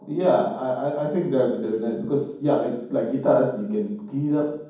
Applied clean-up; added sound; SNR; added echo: none; none; none; reverberation time 1.2 s.